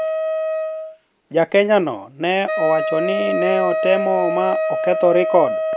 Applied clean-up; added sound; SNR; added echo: none; Wind instrument, woodwind instrument; 2 dB; none.